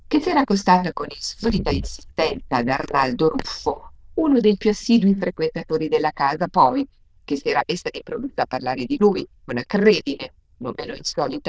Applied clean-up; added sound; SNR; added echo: neural diffusion model UNIVERSE++.